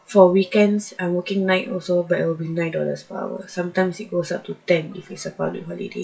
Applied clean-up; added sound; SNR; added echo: classical method WPE with log-MMSE.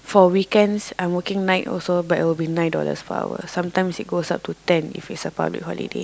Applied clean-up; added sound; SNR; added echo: none; none; none; none.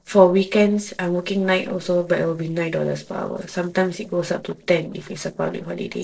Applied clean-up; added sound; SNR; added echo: neural separator model SepFormer DNS4.